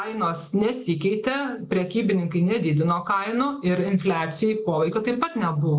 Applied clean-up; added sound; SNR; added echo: none; none; none; none.